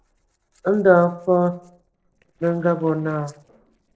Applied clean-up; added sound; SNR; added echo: neural separator model SepFormer DNS4.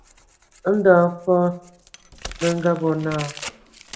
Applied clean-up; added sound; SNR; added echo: none; Tearing; 17 dB; reverberation time 0.4 s.